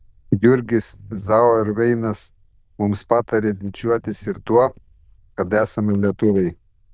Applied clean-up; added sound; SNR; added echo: neural diffusion model UNIVERSE++.